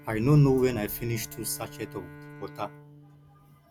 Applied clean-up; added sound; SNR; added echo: none; Boom + Bowed string instrument; 18 dB; none.